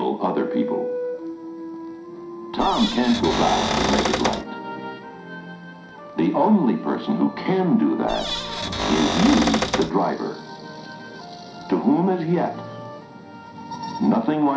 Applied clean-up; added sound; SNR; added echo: none; Cupboard open or close / Door; 2 dB; reverberation time 0.5 s.